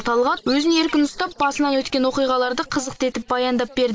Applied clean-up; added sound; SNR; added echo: neural mask model Resemble Enhance denoiser.